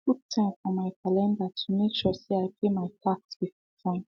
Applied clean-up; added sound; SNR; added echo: none; none; none; none.